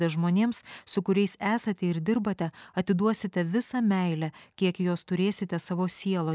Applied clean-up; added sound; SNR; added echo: none; none; none; none.